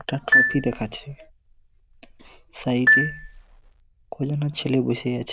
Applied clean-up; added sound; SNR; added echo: neural diffusion model UNIVERSE++.